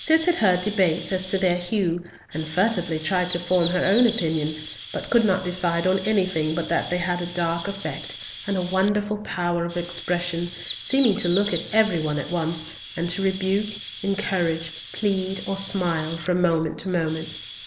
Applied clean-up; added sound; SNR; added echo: none; Chirp, tweet; 14 dB; none.